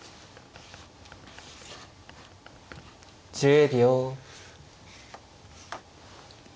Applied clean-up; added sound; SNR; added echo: none; none; none; none.